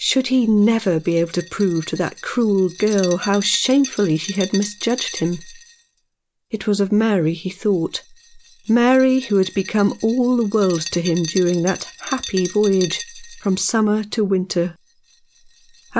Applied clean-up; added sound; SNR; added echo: none; Glass; 17 dB; none.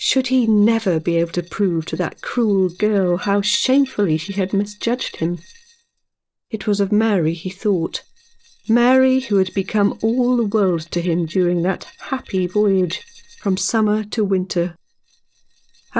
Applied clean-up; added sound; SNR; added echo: neural separator model SepFormer DNS4.